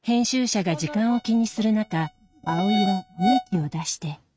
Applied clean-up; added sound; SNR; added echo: neural mask model RNNoise.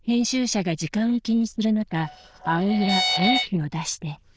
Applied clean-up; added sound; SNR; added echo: neural diffusion model UNIVERSE++.